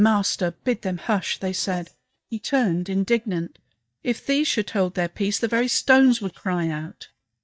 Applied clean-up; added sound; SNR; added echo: neural mask model DeepFilterNet 3.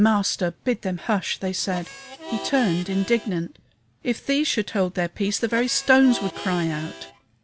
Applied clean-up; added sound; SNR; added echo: none; Harmonica; 14 dB; none.